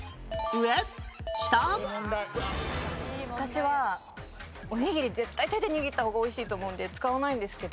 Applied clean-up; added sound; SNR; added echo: none; none; none; none.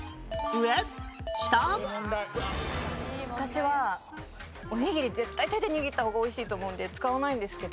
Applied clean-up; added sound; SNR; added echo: none; Wind instrument, woodwind instrument; 17 dB; none.